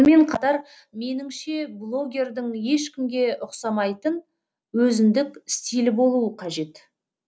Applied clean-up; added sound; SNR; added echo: none; none; none; none.